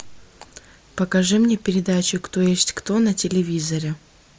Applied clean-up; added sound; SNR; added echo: none; none; none; none.